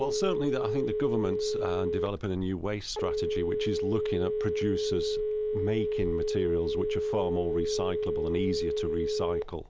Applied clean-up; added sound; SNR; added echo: none; Telephone; -2 dB; none.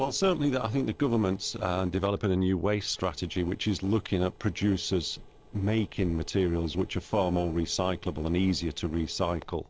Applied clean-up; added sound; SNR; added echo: neural separator model SepFormer DNS4.